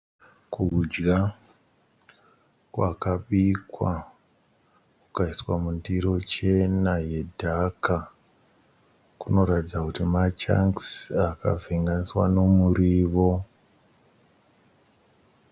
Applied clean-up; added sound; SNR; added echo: none; none; none; none.